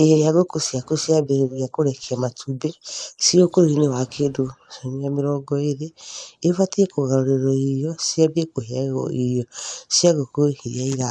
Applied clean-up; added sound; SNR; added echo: neural mask model Resemble Enhance denoiser.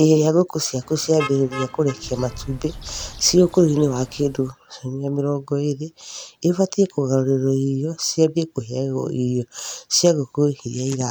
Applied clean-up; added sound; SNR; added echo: none; Bird + Motor vehicle (road); 15 dB; none.